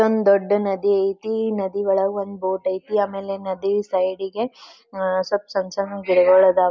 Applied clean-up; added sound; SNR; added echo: none; none; none; none.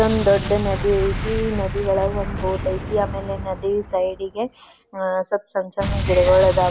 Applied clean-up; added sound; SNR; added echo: none; Explosion; 6 dB; none.